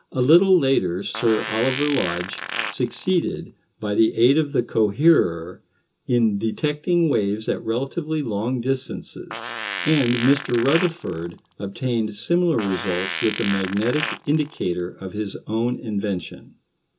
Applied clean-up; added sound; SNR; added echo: none; Fart; 9 dB; reverberation time 0.2 s.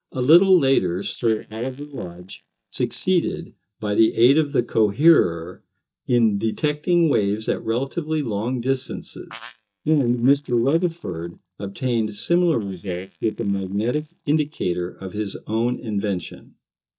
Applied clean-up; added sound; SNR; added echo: neural mask model DeepFilterNet 3.